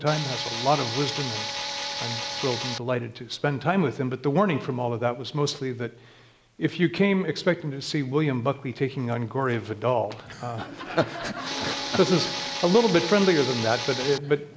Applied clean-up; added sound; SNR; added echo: none; Tools; 6 dB; none.